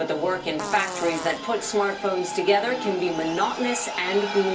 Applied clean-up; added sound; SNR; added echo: none; Fart; 11 dB; reverberation time 0.3 s.